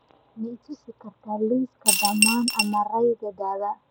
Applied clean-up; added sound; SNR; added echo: none; Coin (dropping) / Glass; -4 dB; none.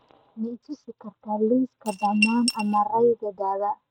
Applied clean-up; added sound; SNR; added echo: neural mask model RNNoise.